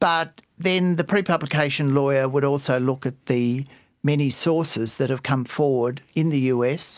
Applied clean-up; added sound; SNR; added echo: none; none; none; none.